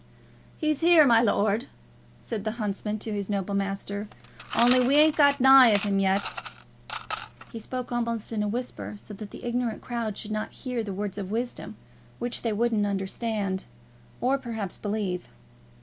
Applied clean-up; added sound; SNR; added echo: none; Coin (dropping) / Mechanisms; 11 dB; none.